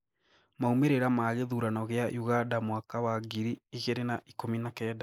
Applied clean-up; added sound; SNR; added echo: neural mask model Resemble Enhance denoiser.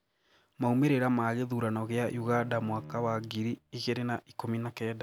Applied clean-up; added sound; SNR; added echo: none; Bowed string instrument; 19 dB; none.